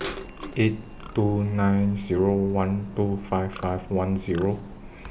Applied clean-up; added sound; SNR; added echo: none; Livestock, farm animals, working animals + Bird vocalization, bird call, bird song / Telephone; 18 dB; none.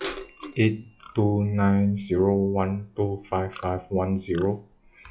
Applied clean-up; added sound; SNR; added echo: classical method log-MMSE.